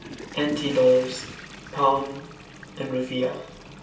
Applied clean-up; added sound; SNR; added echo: none; Toilet flush / Water; 16 dB; reverberation time 0.2 s.